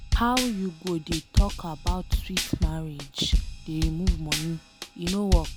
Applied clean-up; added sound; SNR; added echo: none; Drum / Drum kit; -3 dB; none.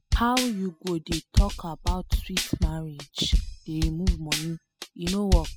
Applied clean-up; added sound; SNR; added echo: classical method spectral subtraction.